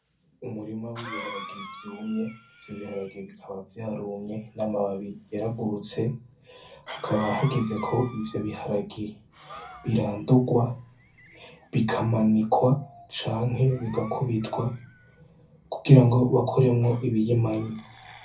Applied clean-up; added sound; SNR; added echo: none; Cough; 20 dB; reverberation time 0.3 s.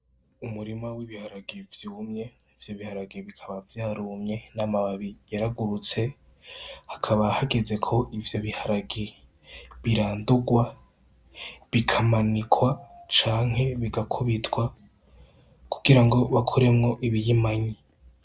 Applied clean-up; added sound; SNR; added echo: none; none; none; none.